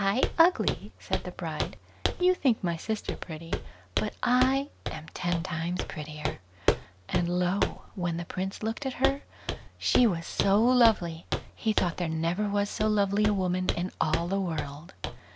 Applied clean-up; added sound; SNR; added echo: none; Walk, footsteps; 6 dB; none.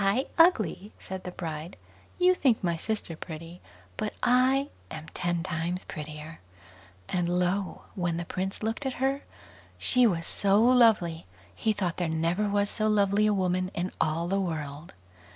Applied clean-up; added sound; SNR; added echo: none; none; none; none.